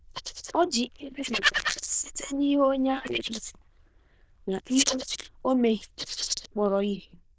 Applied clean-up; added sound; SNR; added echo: neural diffusion model UNIVERSE++.